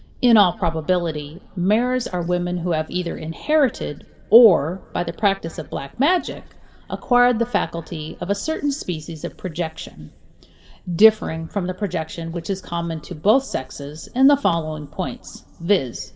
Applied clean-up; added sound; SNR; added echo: none; none; none; reverberation time 2.1 s.